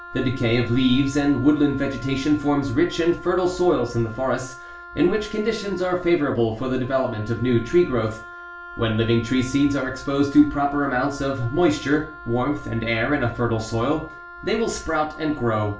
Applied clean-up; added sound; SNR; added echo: none; Wind instrument, woodwind instrument; 17 dB; reverberation time 0.4 s.